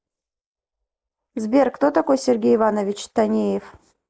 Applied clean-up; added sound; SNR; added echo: neural mask model Resemble Enhance denoiser.